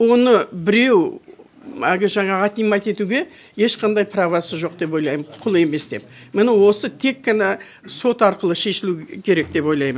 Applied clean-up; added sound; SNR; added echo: none; none; none; none.